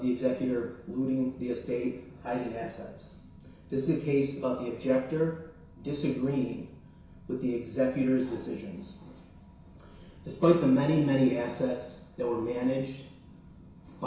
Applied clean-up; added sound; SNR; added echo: none; none; none; reverberation time 0.6 s.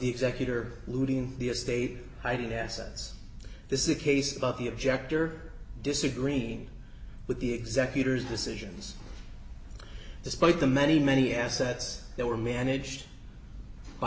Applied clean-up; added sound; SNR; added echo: none; none; none; none.